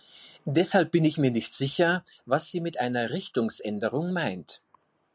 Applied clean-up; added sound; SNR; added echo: none; none; none; none.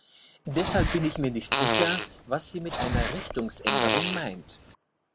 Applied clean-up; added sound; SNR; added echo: none; Fart; -3 dB; none.